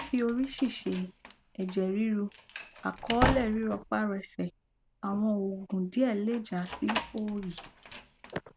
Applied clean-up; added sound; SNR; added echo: none; Slam; 7 dB; none.